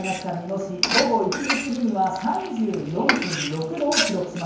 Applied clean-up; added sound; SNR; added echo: none; Frying (food); 3 dB; reverberation time 0.9 s.